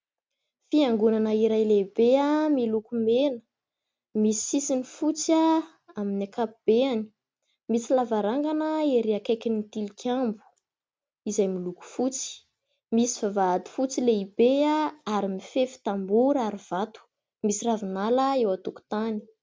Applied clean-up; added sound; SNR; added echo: none; none; none; none.